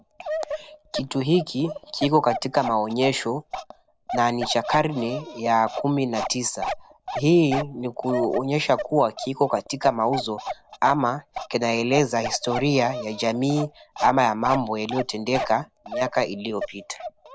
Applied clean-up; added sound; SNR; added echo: none; Bark; 9 dB; none.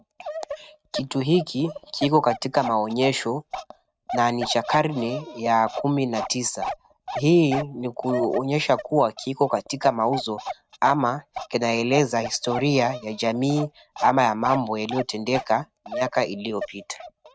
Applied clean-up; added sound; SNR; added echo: neural mask model RNNoise.